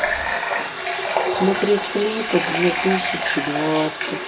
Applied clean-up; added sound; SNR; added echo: none; Water tap, faucet; 0 dB; reverberation time 0.2 s.